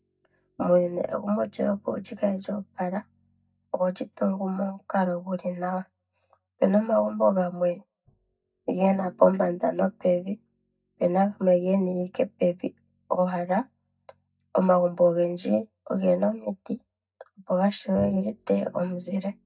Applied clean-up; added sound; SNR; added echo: neural mask model DeepFilterNet 3.